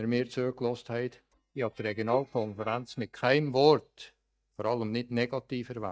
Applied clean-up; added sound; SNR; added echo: neural mask model DeepFilterNet 3.